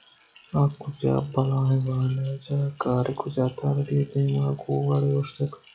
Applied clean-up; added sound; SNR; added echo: classical method log-MMSE.